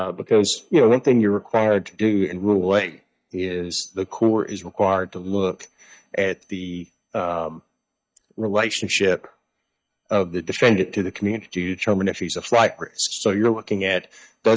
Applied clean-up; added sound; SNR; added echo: neural mask model DeepFilterNet 3.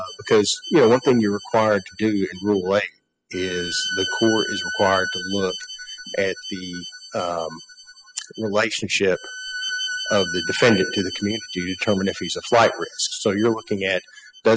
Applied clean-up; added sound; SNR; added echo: classical method spectral subtraction.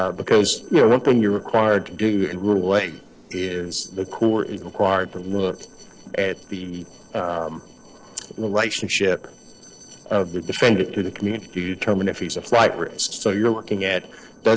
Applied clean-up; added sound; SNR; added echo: neural separator model SepFormer DNS4.